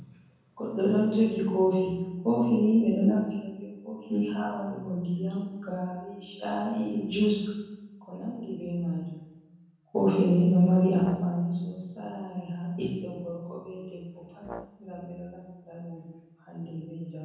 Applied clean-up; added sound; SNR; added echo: none; Brass instrument; 17 dB; reverberation time 1.1 s.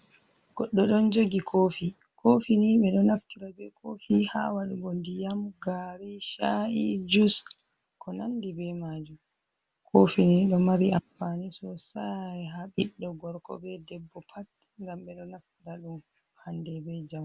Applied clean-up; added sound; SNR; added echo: none; none; none; none.